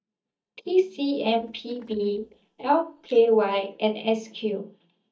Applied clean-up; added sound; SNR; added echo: neural mask model DeepFilterNet 3.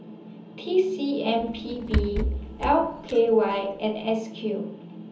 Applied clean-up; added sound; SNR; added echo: none; Rattle / Breathing; 6 dB; reverberation time 0.7 s.